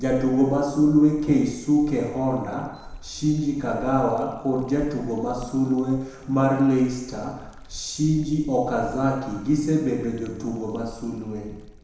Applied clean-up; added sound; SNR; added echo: none; Liquid; 18 dB; reverberation time 1.0 s.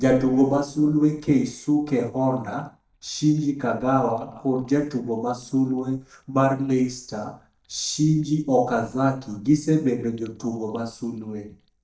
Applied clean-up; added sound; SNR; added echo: neural mask model DeepFilterNet 3.